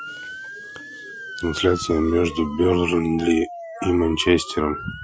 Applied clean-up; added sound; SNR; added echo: classical method Wiener filter.